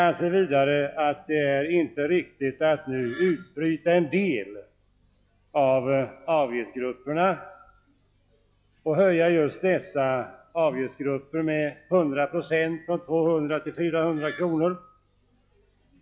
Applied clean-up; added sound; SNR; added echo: classical method log-MMSE.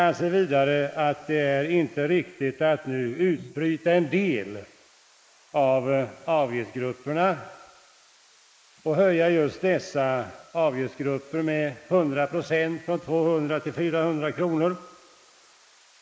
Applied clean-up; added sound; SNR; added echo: neural mask model Resemble Enhance denoiser.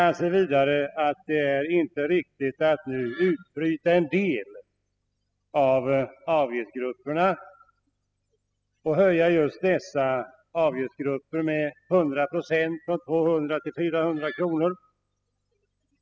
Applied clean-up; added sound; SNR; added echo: classical method spectral subtraction.